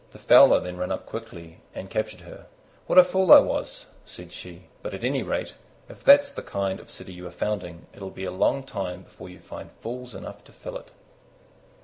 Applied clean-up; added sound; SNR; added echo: none; none; none; none.